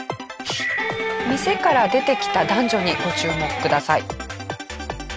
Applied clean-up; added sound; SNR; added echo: none; Electric guitar; 3 dB; none.